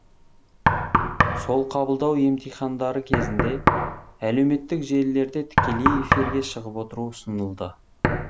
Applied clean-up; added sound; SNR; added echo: none; Knock; 0 dB; none.